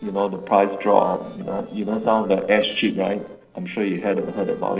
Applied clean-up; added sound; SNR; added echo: neural separator model SepFormer DNS4.